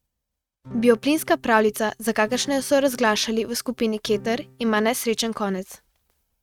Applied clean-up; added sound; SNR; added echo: neural mask model RNNoise.